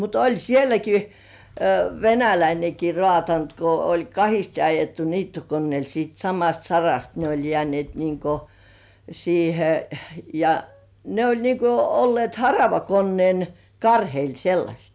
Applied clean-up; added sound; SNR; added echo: none; none; none; none.